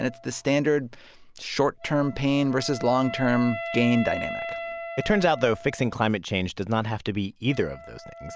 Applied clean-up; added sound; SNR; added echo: none; Wind instrument, woodwind instrument; 12 dB; none.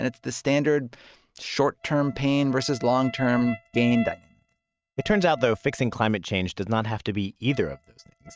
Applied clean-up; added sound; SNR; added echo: neural mask model RNNoise.